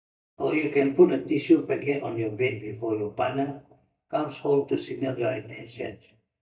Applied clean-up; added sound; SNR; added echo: neural mask model DeepFilterNet 3.